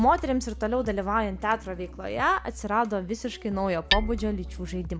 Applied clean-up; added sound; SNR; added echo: none; Hammer; 8 dB; none.